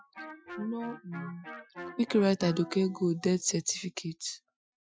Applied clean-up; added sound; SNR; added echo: classical method Wiener filter.